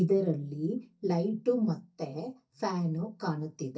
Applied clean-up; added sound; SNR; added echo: neural mask model DeepFilterNet 3.